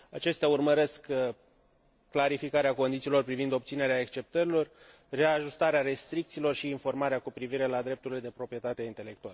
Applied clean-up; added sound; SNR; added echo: none; none; none; none.